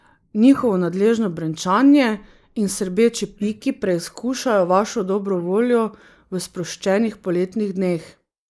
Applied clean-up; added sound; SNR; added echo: neural mask model Resemble Enhance denoiser.